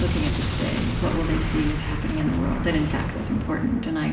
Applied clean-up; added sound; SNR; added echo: none; Explosion; 1 dB; reverberation time 2.6 s.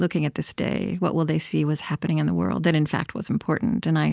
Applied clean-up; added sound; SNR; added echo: none; none; none; none.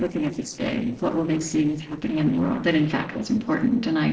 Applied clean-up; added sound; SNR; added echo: neural separator model SepFormer DNS4.